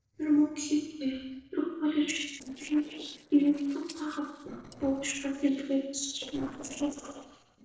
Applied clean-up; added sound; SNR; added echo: neural separator model SepFormer DNS4.